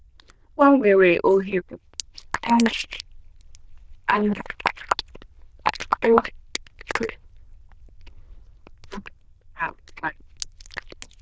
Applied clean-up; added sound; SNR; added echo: neural diffusion model UNIVERSE++.